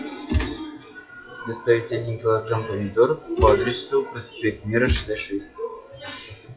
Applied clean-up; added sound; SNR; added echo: classical method WPE with log-MMSE.